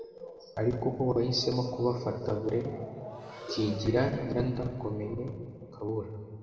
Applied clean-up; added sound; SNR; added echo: none; Breathing; 19 dB; reverberation time 2.2 s.